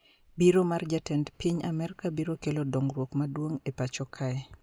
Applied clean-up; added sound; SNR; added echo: none; none; none; none.